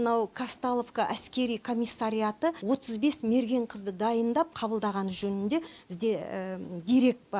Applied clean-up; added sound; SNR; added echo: none; none; none; none.